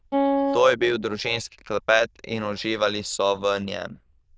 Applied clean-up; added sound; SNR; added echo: neural diffusion model UNIVERSE++.